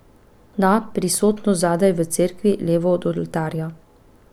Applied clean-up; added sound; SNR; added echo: none; none; none; none.